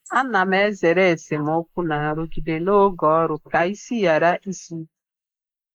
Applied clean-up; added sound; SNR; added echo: neural mask model Resemble Enhance denoiser.